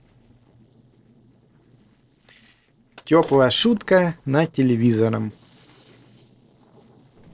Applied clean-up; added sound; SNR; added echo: neural separator model SepFormer DNS4.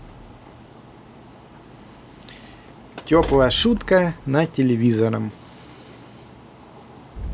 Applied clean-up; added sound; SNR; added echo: none; Explosion; 15 dB; none.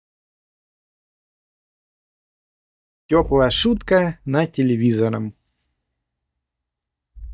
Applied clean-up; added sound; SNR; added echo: neural mask model DeepFilterNet 3.